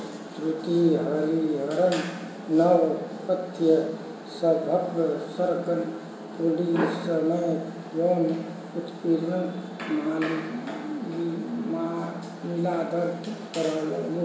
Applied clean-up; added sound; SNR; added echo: none; none; none; reverberation time 1.3 s.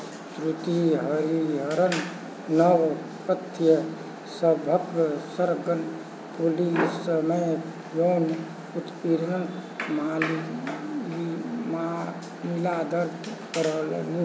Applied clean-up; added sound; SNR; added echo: none; none; none; none.